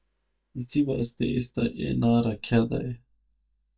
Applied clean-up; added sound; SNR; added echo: neural mask model DeepFilterNet 3.